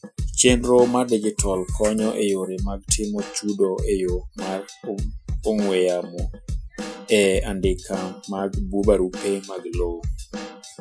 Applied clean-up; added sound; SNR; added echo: classical method Wiener filter.